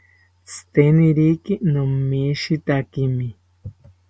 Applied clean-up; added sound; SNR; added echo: none; none; none; none.